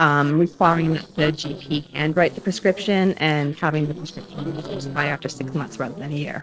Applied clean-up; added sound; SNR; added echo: neural separator model SepFormer DNS4.